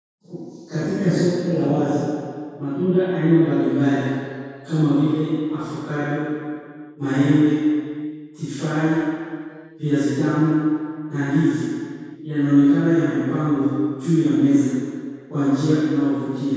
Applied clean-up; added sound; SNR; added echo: none; none; none; reverberation time 2.0 s.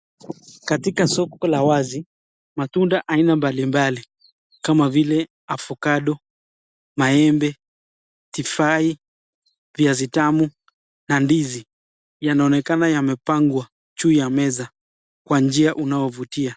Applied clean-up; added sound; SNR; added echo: none; none; none; none.